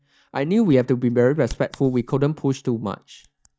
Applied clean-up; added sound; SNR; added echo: neural mask model DeepFilterNet 3.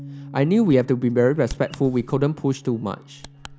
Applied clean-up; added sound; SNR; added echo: none; Bird vocalization, bird call, bird song + Bass guitar; 17 dB; none.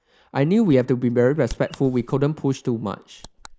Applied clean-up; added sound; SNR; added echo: neural mask model Resemble Enhance denoiser.